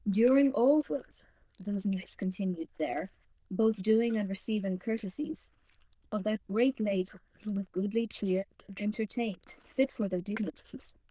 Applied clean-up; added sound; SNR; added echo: neural diffusion model UNIVERSE++.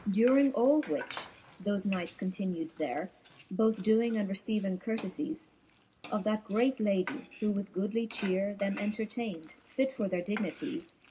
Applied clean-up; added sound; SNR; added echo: none; Frying (food); 17 dB; none.